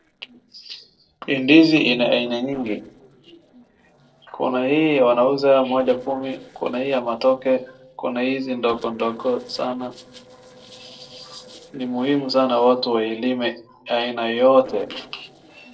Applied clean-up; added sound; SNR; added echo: neural separator model SepFormer DNS4.